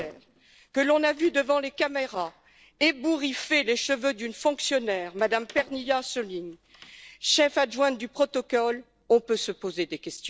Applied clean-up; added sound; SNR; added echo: neural separator model SepFormer DNS4.